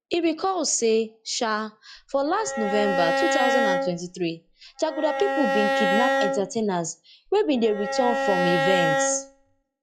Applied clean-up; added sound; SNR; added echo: classical method log-MMSE.